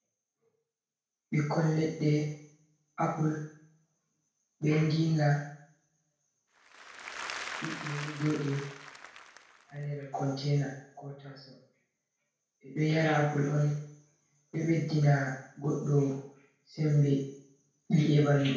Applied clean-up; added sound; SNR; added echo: none; Applause / Crowd; 12 dB; reverberation time 0.5 s.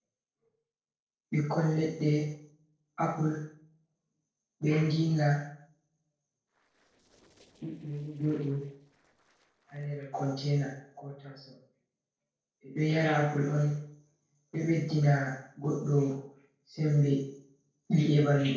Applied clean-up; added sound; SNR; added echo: neural separator model SepFormer DNS4.